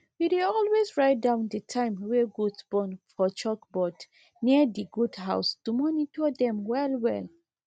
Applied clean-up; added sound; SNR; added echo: none; none; none; none.